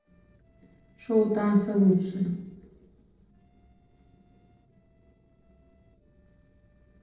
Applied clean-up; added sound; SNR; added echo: neural separator model SepFormer DNS4.